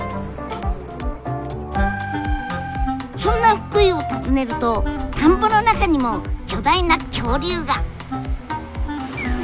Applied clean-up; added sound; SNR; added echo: none; none; none; none.